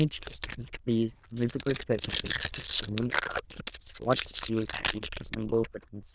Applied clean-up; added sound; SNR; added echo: neural diffusion model UNIVERSE++.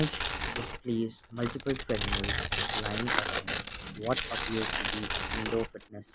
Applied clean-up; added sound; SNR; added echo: none; Tearing; -4 dB; none.